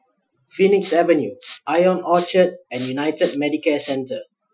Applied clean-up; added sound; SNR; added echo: classical method Wiener filter.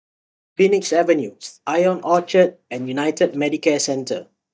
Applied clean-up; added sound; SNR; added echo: neural mask model DeepFilterNet 3.